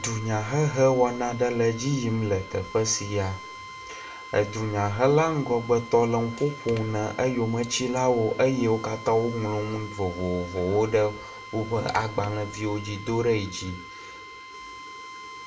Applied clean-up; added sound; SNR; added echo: none; Drill; 16 dB; reverberation time 0.4 s.